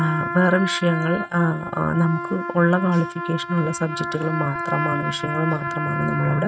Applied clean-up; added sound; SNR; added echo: neural mask model RNNoise.